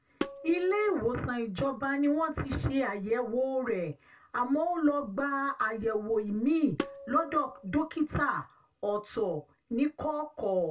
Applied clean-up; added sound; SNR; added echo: none; Tabla; 10 dB; reverberation time 0.2 s.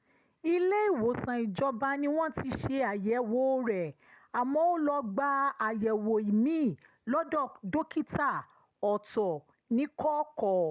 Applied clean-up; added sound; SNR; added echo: none; none; none; none.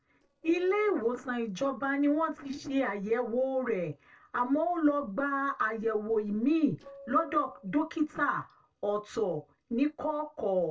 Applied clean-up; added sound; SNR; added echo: neural separator model SepFormer DNS4.